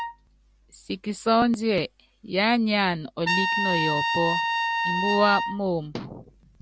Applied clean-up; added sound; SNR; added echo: none; Trumpet; 3 dB; none.